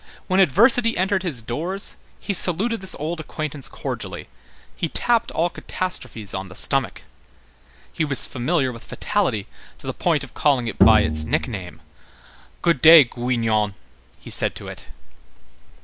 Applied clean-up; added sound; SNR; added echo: none; Bowed string instrument; -1 dB; none.